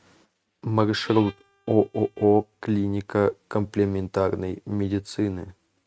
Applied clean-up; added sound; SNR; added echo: neural mask model RNNoise.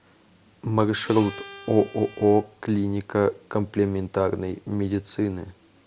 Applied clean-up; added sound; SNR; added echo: none; Bowed string instrument; 19 dB; none.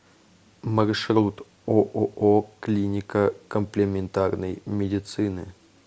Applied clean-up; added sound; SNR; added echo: none; none; none; none.